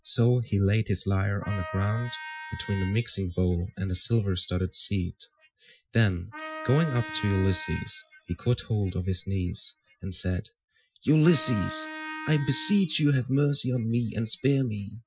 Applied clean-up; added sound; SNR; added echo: classical method Wiener filter.